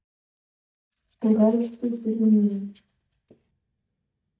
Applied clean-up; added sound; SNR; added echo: neural mask model DeepFilterNet 3.